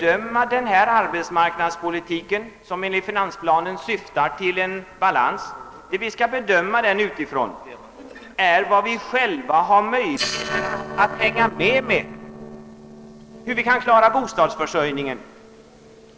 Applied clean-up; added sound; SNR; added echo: neural separator model SepFormer DNS4.